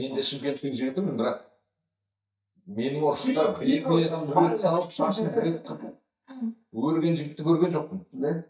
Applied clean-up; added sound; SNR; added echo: neural mask model DeepFilterNet 3.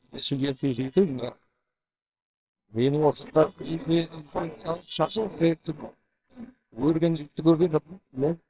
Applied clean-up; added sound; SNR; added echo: neural separator model SepFormer WHAMR!.